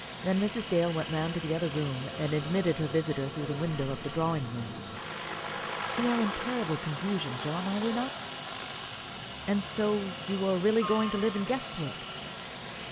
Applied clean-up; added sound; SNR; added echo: none; Aircraft; 6 dB; none.